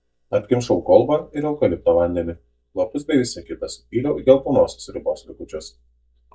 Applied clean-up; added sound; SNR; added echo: neural mask model DeepFilterNet 3.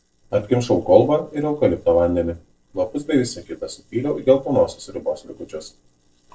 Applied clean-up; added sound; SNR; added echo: neural separator model SepFormer DNS4.